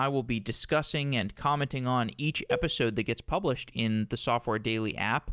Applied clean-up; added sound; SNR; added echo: none; Cowbell; 11 dB; none.